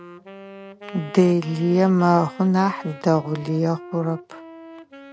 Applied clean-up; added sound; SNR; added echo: none; Wind instrument, woodwind instrument; 18 dB; none.